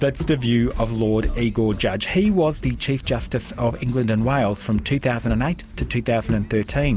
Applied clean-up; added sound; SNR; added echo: none; Walk, footsteps; 10 dB; none.